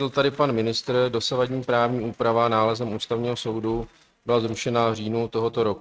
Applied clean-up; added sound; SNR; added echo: neural mask model RNNoise.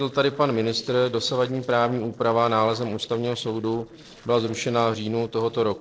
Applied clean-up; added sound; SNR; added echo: neural separator model SepFormer DNS4.